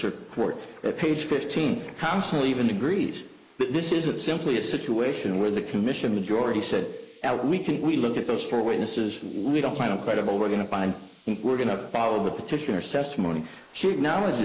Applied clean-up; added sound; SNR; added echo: neural mask model Resemble Enhance denoiser.